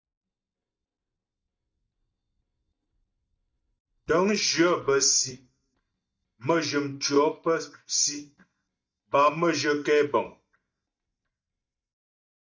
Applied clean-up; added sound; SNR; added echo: neural mask model DeepFilterNet 3.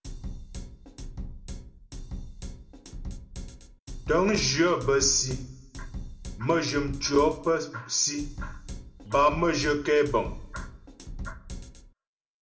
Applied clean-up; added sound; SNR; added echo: none; Drum kit; 10 dB; reverberation time 0.5 s.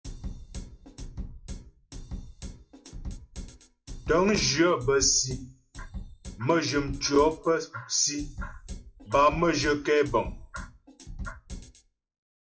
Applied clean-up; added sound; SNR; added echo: classical method WPE with log-MMSE.